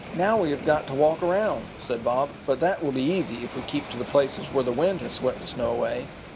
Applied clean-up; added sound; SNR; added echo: none; Waves, surf; 14 dB; none.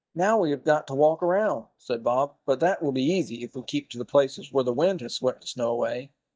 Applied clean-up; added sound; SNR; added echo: neural mask model DeepFilterNet 3.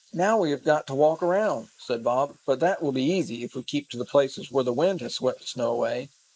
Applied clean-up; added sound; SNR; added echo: neural mask model Resemble Enhance denoiser.